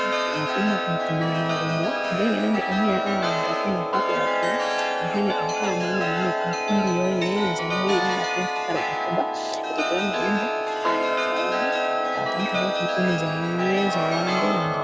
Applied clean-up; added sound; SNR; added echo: none; Chime; -3 dB; none.